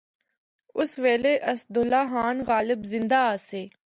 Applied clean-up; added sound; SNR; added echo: none; none; none; none.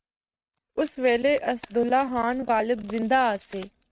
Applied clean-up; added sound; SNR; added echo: neural mask model RNNoise.